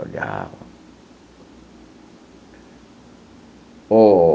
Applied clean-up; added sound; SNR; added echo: none; none; none; none.